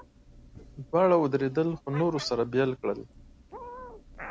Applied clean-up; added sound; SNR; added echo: none; Meow; 18 dB; none.